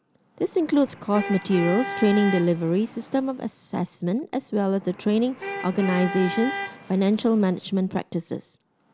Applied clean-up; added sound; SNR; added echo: none; Traffic noise, roadway noise / Vehicle horn, car horn, honking; 12 dB; none.